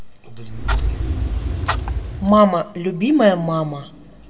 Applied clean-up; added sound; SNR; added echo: none; Clock; 2 dB; reverberation time 1.9 s.